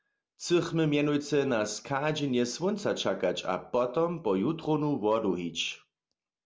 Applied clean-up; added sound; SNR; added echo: none; none; none; none.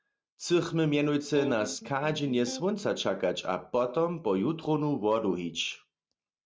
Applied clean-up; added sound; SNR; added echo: neural mask model RNNoise.